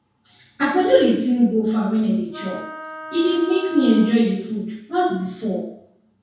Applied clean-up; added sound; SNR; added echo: none; Wind instrument, woodwind instrument; 15 dB; reverberation time 0.6 s.